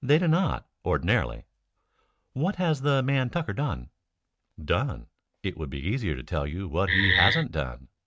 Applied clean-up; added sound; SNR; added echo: neural mask model RNNoise.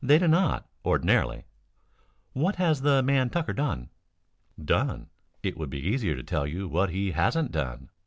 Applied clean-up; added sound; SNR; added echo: none; none; none; none.